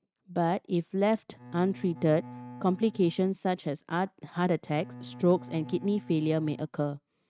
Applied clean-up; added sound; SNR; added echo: neural mask model RNNoise.